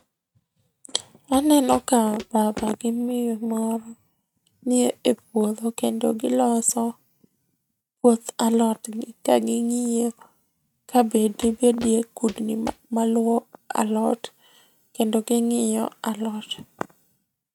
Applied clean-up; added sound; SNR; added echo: neural mask model RNNoise.